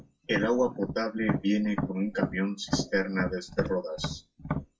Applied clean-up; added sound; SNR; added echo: classical method WPE with log-MMSE.